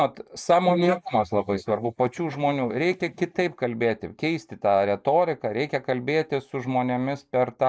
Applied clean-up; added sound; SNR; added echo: neural mask model Resemble Enhance denoiser.